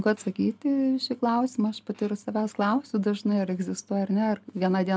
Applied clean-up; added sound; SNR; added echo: none; none; none; none.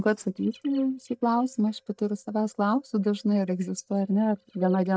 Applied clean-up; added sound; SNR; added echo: neural mask model DeepFilterNet 3.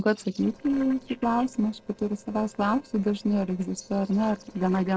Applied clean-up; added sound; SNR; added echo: neural separator model SepFormer DNS4.